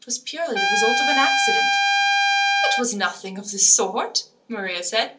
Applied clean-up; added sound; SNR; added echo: none; Trumpet; -5 dB; reverberation time 0.2 s.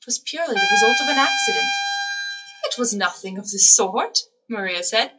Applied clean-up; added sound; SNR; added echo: classical method WPE with log-MMSE.